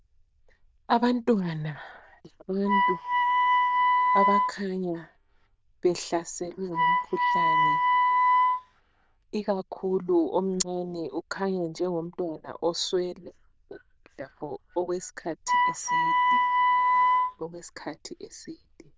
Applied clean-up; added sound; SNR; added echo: neural diffusion model UNIVERSE++.